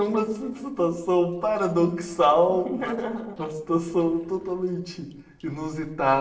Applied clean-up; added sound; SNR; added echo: neural separator model SepFormer DNS4.